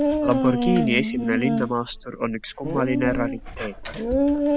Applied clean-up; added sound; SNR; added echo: none; Dog; -2 dB; none.